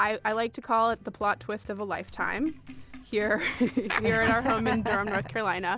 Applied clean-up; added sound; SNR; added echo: none; Sink (filling or washing); 16 dB; none.